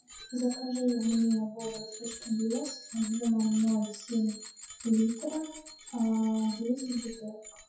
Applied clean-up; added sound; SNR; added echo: classical method WPE with log-MMSE.